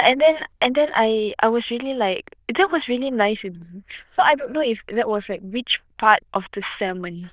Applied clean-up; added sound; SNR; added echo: neural diffusion model UNIVERSE++.